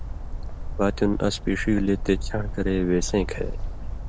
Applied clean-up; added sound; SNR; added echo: none; Bird; 4 dB; none.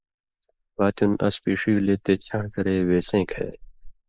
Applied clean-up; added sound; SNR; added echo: neural mask model Resemble Enhance denoiser.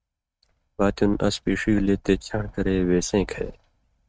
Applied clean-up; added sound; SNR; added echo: neural mask model RNNoise.